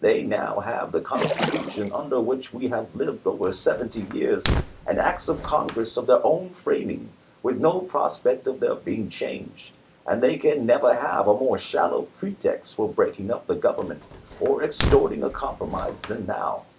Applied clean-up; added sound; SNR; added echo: none; Splash, splatter + Fire; 6 dB; none.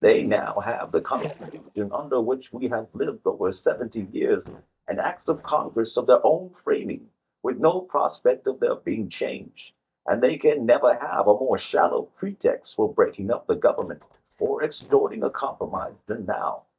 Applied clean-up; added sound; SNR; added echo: neural mask model DeepFilterNet 3.